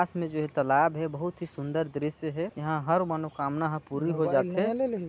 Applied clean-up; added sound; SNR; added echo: none; none; none; none.